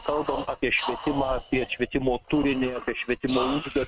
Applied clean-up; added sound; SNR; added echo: neural mask model RNNoise.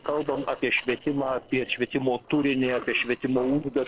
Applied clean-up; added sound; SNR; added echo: neural separator model SepFormer DNS4.